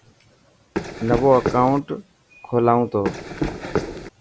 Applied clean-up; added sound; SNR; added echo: none; Run; 4 dB; none.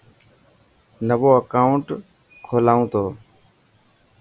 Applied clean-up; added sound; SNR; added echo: none; none; none; none.